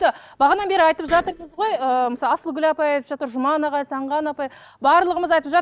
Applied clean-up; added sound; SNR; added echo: neural mask model DeepFilterNet 3.